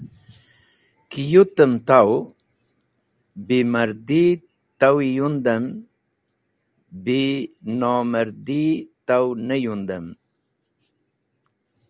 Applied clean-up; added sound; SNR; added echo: none; none; none; none.